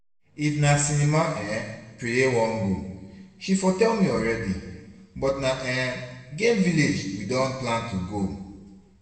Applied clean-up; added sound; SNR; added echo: none; none; none; reverberation time 1.1 s.